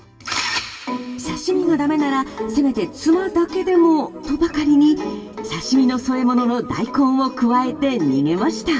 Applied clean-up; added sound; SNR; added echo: none; none; none; reverberation time 2.5 s.